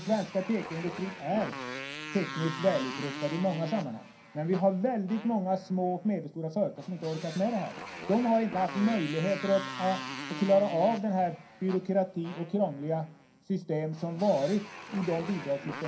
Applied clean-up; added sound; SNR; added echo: none; Motorcycle; 12 dB; reverberation time 0.3 s.